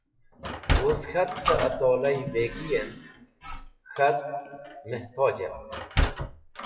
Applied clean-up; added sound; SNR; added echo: classical method WPE with log-MMSE.